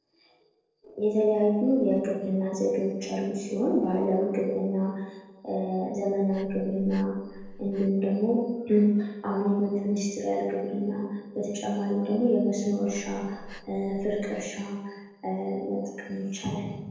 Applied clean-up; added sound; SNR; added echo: neural separator model SepFormer DNS4.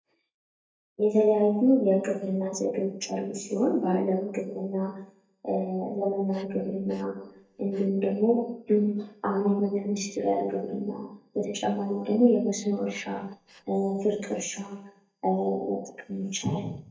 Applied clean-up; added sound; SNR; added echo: neural mask model DeepFilterNet 3.